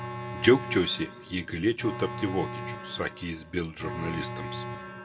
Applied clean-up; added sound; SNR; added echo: none; Alarm; 8 dB; reverberation time 1.0 s.